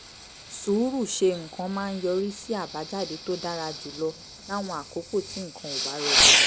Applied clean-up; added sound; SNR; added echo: none; Fireworks; -3 dB; none.